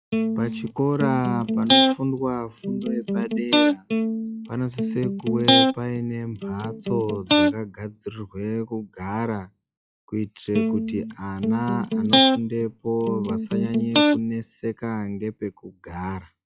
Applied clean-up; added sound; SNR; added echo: classical method log-MMSE.